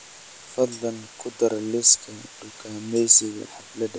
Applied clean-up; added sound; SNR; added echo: none; Water + Tambourine; 19 dB; none.